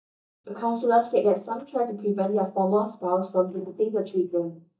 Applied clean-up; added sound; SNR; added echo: neural mask model DeepFilterNet 3.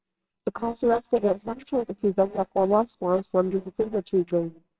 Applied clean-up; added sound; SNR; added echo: neural separator model SepFormer WHAMR!.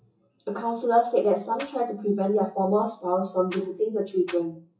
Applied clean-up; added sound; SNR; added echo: classical method WPE with log-MMSE.